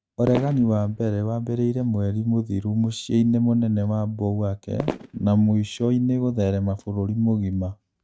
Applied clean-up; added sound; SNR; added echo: neural mask model RNNoise.